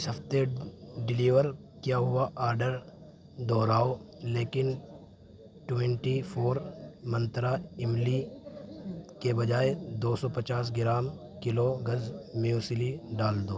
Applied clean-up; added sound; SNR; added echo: none; none; none; none.